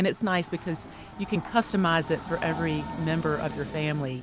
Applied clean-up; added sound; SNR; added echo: none; Train; 11 dB; none.